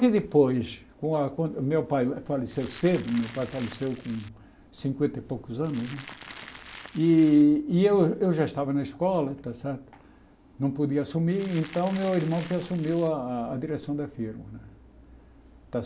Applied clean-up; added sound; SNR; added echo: none; Crackle; 19 dB; none.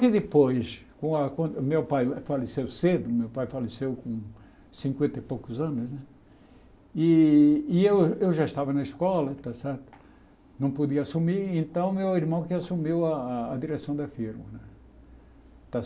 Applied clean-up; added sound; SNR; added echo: none; none; none; none.